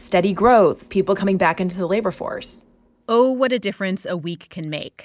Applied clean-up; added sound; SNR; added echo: none; none; none; none.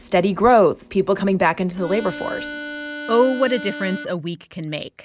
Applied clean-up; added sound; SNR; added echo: none; Harmonica; 11 dB; none.